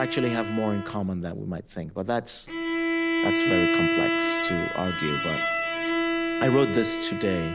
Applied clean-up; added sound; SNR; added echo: none; Bowed string instrument; -1 dB; none.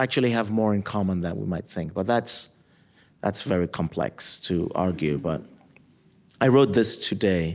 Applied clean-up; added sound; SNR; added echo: none; none; none; none.